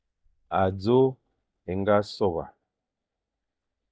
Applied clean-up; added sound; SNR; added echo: neural mask model DeepFilterNet 3.